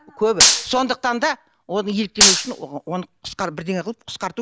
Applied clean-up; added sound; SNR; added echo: none; Gunshot, gunfire; -5 dB; none.